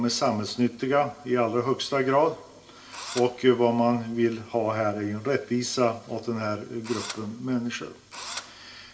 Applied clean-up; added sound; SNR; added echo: none; Engine / Drill; 13 dB; reverberation time 0.5 s.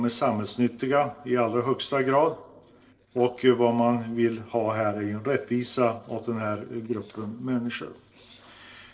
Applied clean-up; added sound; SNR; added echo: neural separator model SepFormer DNS4.